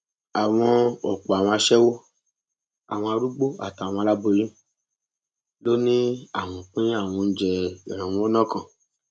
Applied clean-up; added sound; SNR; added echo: none; none; none; none.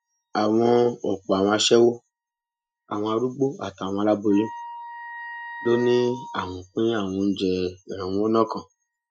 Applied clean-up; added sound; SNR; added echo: classical method Wiener filter.